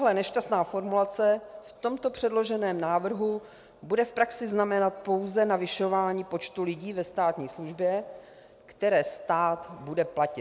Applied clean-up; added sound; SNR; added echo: none; none; none; none.